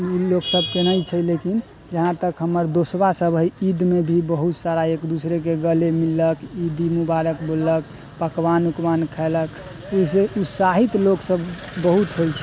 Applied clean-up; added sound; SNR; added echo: none; none; none; none.